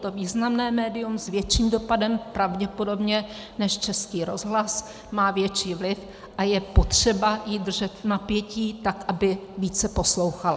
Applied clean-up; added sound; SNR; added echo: none; none; none; none.